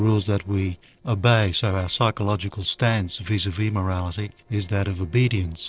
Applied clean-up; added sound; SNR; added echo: neural separator model SepFormer DNS4.